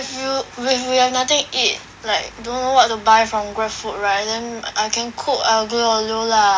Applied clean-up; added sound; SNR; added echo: none; none; none; none.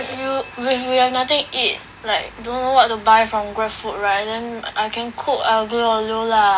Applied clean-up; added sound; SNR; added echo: none; Telephone; 19 dB; none.